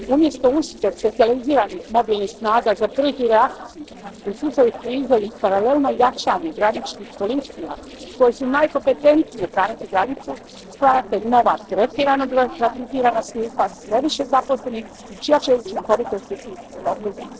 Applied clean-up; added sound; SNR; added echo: neural separator model SepFormer DNS4.